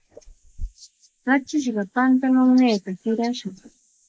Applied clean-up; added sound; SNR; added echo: neural mask model Resemble Enhance denoiser.